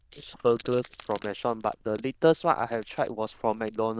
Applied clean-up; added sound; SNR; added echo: neural diffusion model UNIVERSE++.